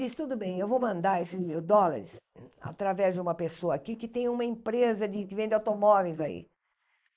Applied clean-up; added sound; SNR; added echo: neural mask model Resemble Enhance denoiser.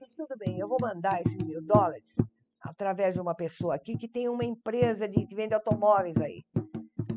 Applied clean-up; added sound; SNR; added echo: classical method spectral subtraction.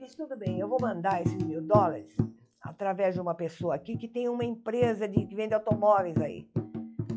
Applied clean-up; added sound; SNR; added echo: classical method log-MMSE.